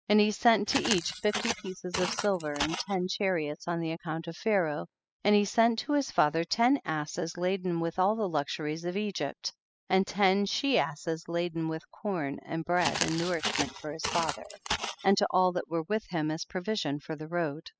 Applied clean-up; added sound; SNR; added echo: classical method spectral subtraction.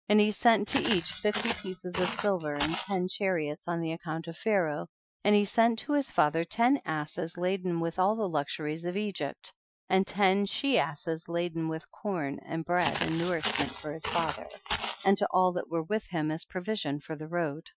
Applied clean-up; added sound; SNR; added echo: classical method Wiener filter.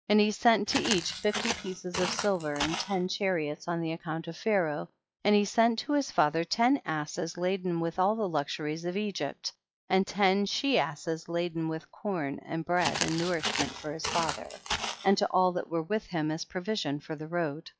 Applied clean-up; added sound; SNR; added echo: classical method log-MMSE.